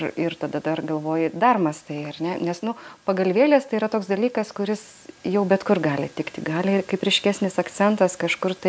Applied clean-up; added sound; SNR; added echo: none; none; none; none.